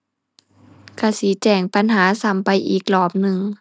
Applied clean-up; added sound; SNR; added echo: none; none; none; none.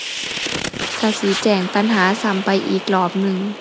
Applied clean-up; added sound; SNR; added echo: none; Fire; 8 dB; none.